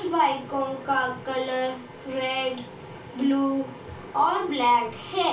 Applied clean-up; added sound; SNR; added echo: none; none; none; reverberation time 0.3 s.